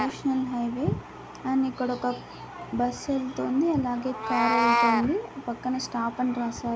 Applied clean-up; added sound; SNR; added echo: none; Meow; 4 dB; none.